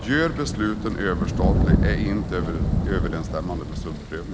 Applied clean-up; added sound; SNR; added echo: none; Thunder; -3 dB; none.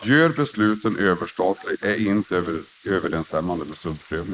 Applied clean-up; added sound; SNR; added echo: neural mask model Resemble Enhance denoiser.